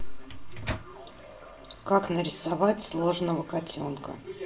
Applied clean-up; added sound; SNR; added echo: none; Microwave oven; 12 dB; reverberation time 0.6 s.